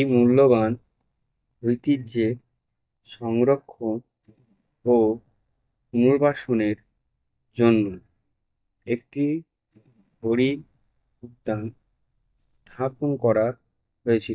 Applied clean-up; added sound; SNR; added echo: neural mask model DeepFilterNet 3.